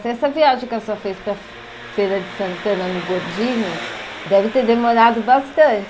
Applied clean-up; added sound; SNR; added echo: none; Engine; 14 dB; none.